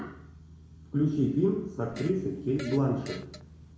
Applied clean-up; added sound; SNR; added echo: none; Fart; 16 dB; reverberation time 0.6 s.